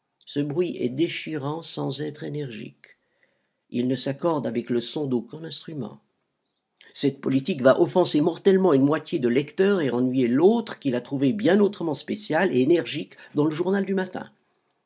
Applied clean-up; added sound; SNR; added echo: none; none; none; none.